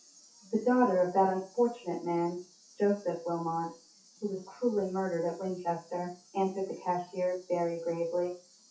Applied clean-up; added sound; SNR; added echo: classical method WPE with log-MMSE.